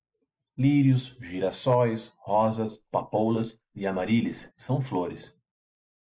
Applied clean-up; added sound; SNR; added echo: neural mask model Resemble Enhance denoiser.